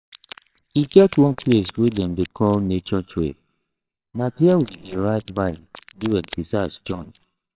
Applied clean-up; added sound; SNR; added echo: neural separator model SepFormer WHAMR!.